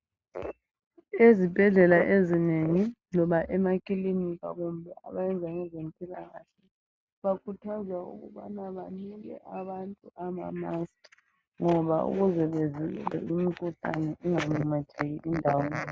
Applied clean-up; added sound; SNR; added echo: none; none; none; none.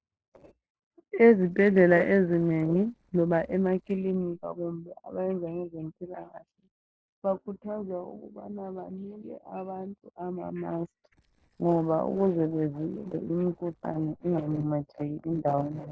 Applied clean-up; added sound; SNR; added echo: neural separator model SepFormer DNS4.